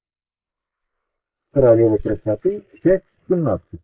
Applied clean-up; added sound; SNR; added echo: neural mask model Resemble Enhance denoiser.